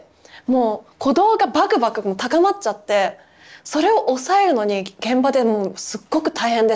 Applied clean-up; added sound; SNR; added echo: none; none; none; none.